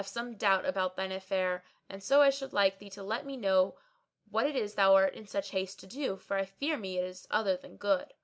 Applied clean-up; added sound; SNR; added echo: none; none; none; none.